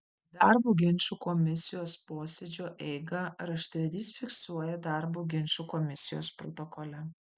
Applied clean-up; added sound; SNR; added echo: none; none; none; none.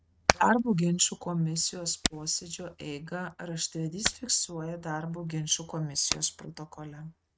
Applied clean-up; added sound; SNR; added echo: neural mask model RNNoise.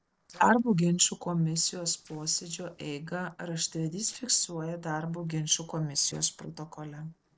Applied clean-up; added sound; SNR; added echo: neural separator model SepFormer DNS4.